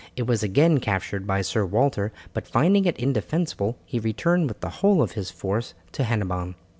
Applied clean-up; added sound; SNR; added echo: none; none; none; none.